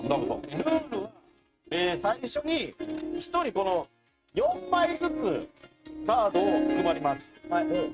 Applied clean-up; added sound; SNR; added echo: neural mask model RNNoise.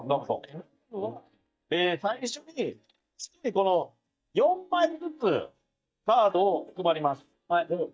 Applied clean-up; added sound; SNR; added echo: neural mask model DeepFilterNet 3.